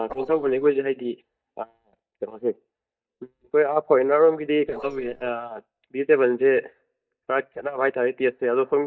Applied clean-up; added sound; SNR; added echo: neural mask model DeepFilterNet 3.